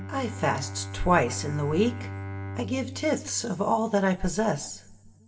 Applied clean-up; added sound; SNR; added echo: none; Bowed string instrument; 11 dB; reverberation time 0.7 s.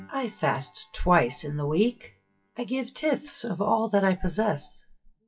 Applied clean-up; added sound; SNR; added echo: classical method WPE with log-MMSE.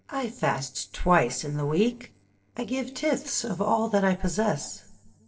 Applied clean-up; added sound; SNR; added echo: neural separator model SepFormer DNS4.